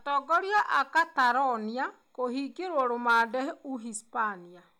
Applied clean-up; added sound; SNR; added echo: none; none; none; none.